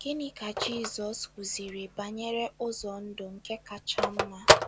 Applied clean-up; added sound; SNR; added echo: none; Telephone; -4 dB; none.